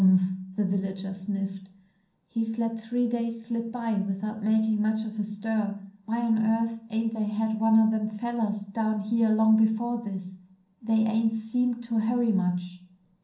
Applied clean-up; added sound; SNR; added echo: none; none; none; reverberation time 0.6 s.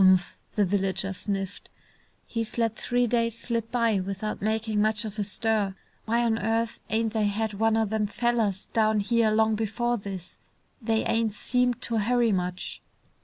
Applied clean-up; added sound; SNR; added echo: none; none; none; none.